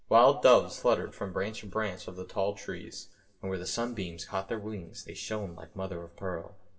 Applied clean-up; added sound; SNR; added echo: none; none; none; reverberation time 0.7 s.